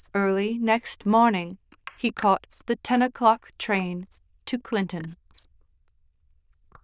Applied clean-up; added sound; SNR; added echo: neural diffusion model UNIVERSE++.